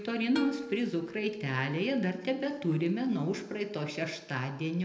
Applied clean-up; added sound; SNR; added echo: none; Plucked string instrument; 16 dB; reverberation time 0.8 s.